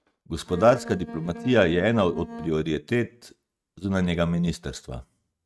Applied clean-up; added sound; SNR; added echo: neural mask model RNNoise.